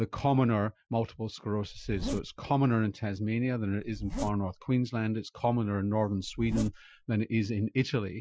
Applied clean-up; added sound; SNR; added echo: classical method Wiener filter.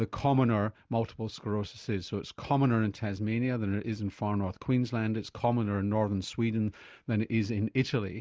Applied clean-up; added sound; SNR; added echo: none; none; none; none.